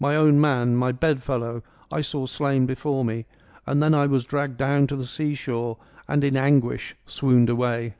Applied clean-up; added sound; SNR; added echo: none; none; none; none.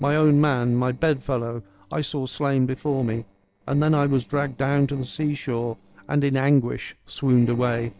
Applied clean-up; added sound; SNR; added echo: neural separator model SepFormer DNS4.